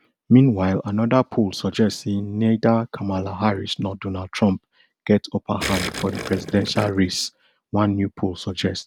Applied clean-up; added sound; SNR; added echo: none; Gurgling; 9 dB; none.